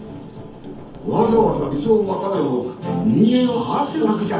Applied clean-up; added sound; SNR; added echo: none; none; none; reverberation time 0.7 s.